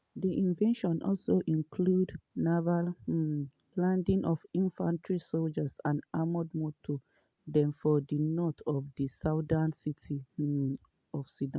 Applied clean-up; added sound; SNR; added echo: none; none; none; none.